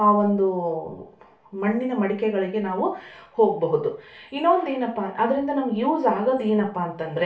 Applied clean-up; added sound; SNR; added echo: none; none; none; reverberation time 0.3 s.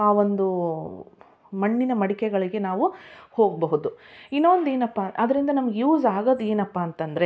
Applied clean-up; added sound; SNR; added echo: none; none; none; none.